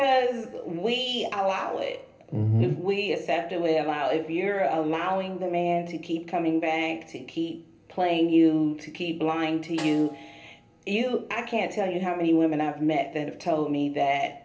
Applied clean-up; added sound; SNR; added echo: none; Snare drum; 19 dB; reverberation time 0.3 s.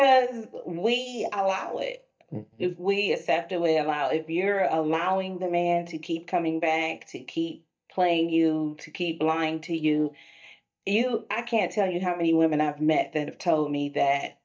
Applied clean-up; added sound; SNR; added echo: neural mask model DeepFilterNet 3.